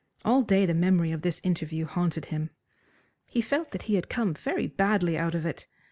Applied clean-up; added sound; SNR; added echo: none; none; none; none.